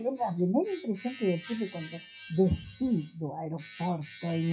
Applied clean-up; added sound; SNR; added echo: classical method WPE with log-MMSE.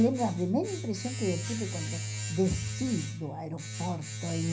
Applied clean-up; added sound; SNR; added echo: none; Domestic sounds, home sounds; 5 dB; reverberation time 0.4 s.